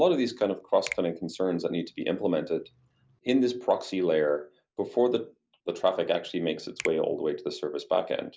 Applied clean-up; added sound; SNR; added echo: none; Finger snapping; 15 dB; none.